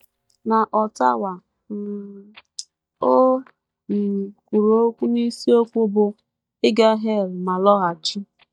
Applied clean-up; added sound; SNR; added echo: neural mask model DeepFilterNet 3.